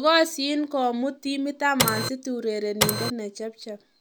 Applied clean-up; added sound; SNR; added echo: none; Printer; -2 dB; none.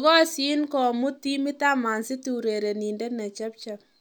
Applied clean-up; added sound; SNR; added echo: none; none; none; none.